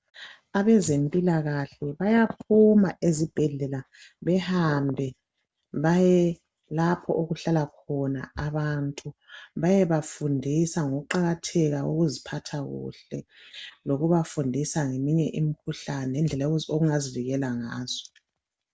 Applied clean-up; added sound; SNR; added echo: none; none; none; none.